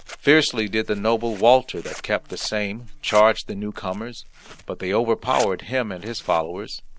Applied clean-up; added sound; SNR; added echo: none; Buzz + Zipper (clothing); 16 dB; none.